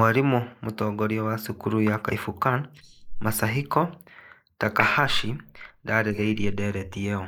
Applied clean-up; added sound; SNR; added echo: neural mask model Resemble Enhance denoiser.